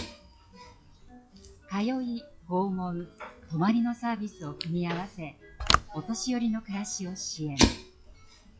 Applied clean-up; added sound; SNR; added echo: classical method log-MMSE.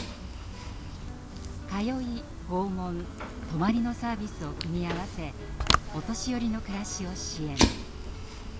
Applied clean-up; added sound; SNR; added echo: none; Fire; 0 dB; none.